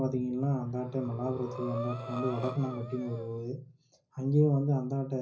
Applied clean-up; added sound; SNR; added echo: none; Breathing; 11 dB; reverberation time 0.5 s.